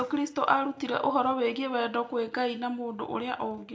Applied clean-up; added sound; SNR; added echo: none; none; none; reverberation time 0.4 s.